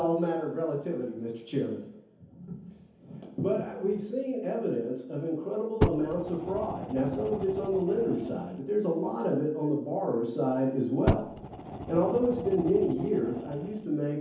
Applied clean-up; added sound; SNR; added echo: none; Fire; 5 dB; reverberation time 0.7 s.